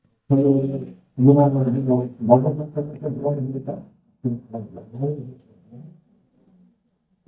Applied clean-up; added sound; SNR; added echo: neural mask model DeepFilterNet 3.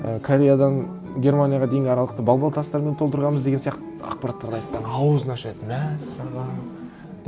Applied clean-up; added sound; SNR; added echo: none; none; none; none.